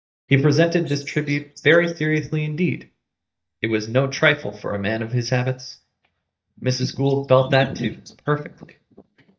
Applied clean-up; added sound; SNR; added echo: neural mask model DeepFilterNet 3.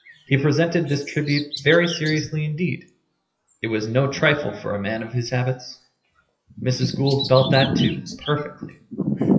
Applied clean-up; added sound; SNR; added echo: classical method WPE with log-MMSE.